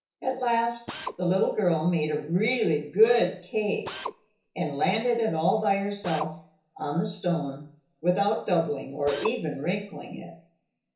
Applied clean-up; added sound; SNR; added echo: none; Drill; 18 dB; reverberation time 0.7 s.